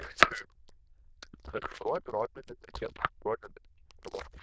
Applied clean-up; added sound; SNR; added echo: neural diffusion model UNIVERSE++.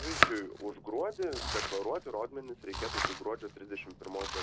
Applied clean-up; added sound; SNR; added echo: none; Domestic sounds, home sounds; -2 dB; none.